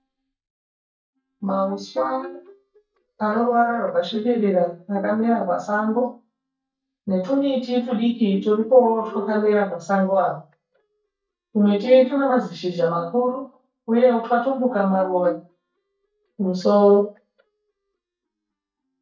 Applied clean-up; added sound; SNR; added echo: neural mask model DeepFilterNet 3.